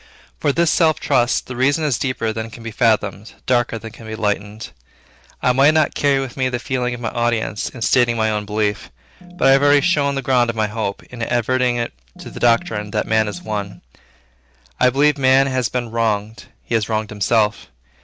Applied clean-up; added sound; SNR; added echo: none; Organ; 15 dB; none.